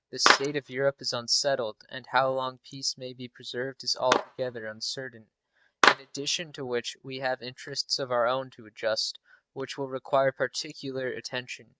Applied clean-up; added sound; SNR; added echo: neural mask model RNNoise.